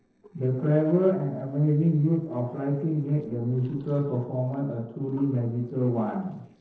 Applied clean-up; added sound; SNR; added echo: neural separator model SepFormer DNS4.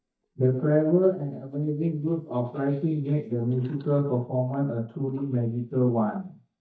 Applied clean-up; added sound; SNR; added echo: neural mask model DeepFilterNet 3.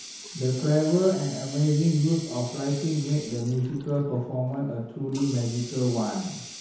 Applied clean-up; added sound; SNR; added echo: none; Water tap, faucet; 16 dB; reverberation time 1.0 s.